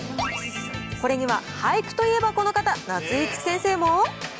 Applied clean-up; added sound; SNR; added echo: none; none; none; none.